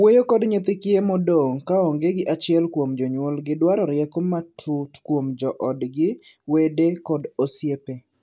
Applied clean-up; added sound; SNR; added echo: none; none; none; none.